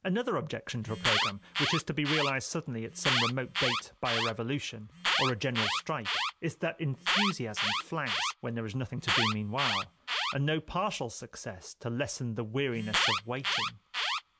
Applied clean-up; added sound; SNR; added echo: none; Alarm; 0 dB; none.